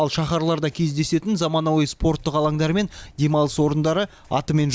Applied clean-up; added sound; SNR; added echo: none; none; none; none.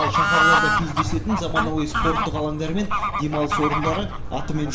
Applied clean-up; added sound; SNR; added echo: none; Bird / Fowl; -3 dB; reverberation time 0.5 s.